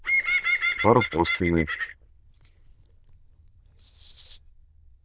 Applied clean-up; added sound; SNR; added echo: neural diffusion model UNIVERSE++.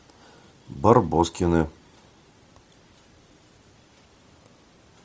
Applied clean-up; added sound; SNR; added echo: none; none; none; none.